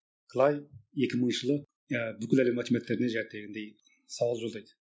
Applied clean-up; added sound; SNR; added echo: none; none; none; none.